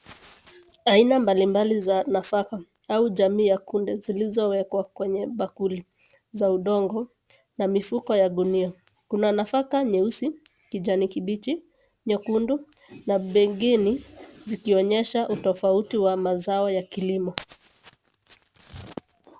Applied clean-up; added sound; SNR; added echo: none; none; none; none.